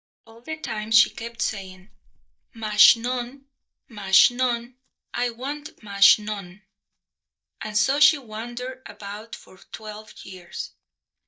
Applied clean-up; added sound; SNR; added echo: neural mask model DeepFilterNet 3.